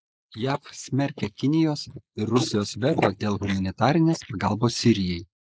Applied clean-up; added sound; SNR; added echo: neural mask model Resemble Enhance denoiser.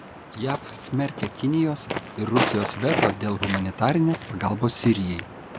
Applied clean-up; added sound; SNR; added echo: none; Walk, footsteps; 6 dB; none.